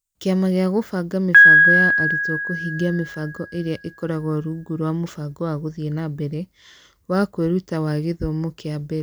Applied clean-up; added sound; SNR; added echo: none; Piano; -2 dB; none.